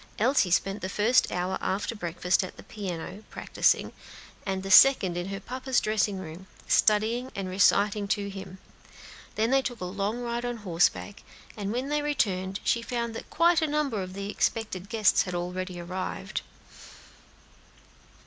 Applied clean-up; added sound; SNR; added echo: none; none; none; none.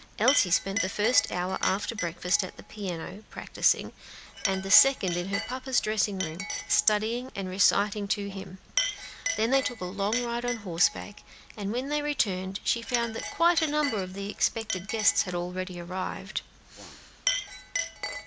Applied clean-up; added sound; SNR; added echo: none; Chink, clink; 8 dB; none.